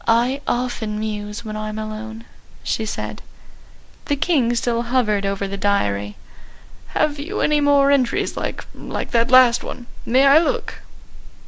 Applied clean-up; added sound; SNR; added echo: none; none; none; none.